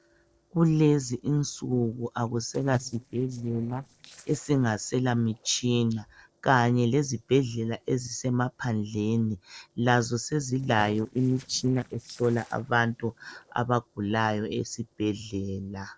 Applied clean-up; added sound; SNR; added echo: neural separator model SepFormer DNS4.